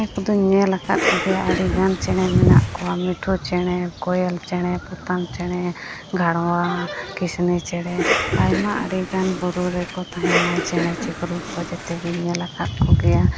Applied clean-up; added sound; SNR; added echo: none; Cough; 5 dB; none.